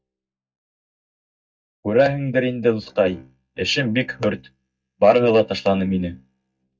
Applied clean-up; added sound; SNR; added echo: neural mask model DeepFilterNet 3.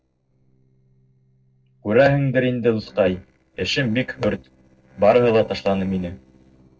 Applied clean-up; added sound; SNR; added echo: neural separator model SepFormer DNS4.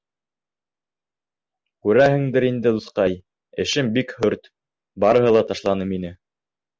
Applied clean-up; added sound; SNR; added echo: none; none; none; none.